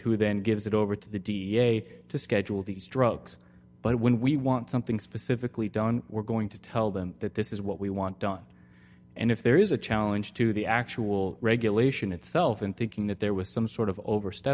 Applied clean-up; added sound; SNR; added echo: none; none; none; none.